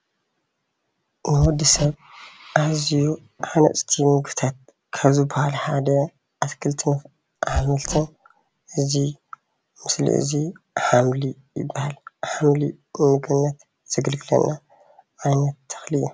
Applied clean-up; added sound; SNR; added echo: none; Hammer; 8 dB; none.